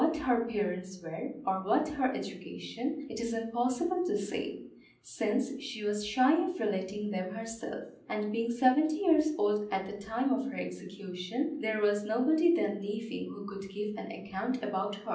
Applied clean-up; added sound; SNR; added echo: none; none; none; reverberation time 0.6 s.